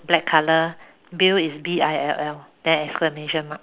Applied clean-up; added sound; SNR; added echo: none; none; none; none.